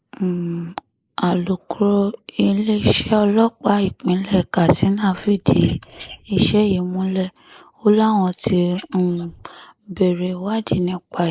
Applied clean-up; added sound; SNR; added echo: neural mask model Resemble Enhance denoiser.